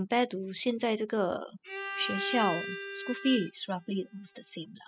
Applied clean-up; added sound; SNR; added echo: classical method spectral subtraction.